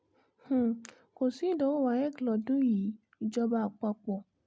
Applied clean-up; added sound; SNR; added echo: none; none; none; none.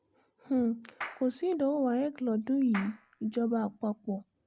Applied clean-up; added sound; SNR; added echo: none; Clapping; 16 dB; none.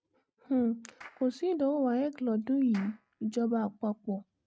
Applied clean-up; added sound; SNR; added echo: neural mask model RNNoise.